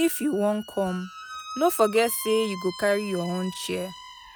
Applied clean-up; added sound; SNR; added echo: none; Squeak; 14 dB; none.